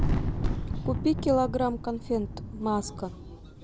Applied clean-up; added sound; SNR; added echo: none; Thunder; 1 dB; none.